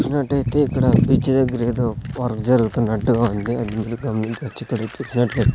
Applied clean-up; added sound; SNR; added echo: none; none; none; none.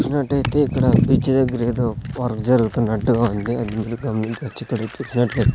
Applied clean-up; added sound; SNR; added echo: none; Walk, footsteps; 13 dB; none.